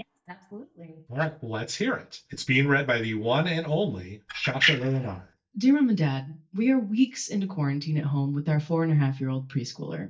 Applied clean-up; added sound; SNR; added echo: neural mask model DeepFilterNet 3.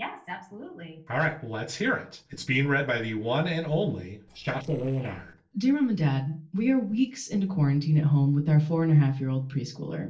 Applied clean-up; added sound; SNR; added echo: neural separator model SepFormer DNS4.